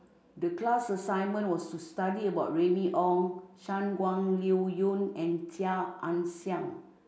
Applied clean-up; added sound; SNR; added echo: none; none; none; none.